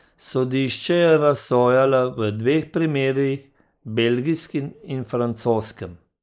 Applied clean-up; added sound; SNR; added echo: neural mask model Resemble Enhance denoiser.